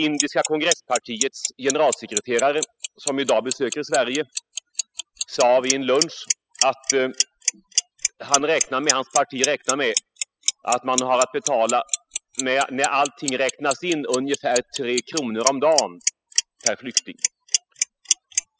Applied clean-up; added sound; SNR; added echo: classical method spectral subtraction.